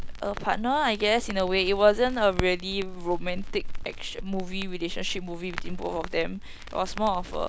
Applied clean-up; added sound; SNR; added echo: none; Crackle; 5 dB; none.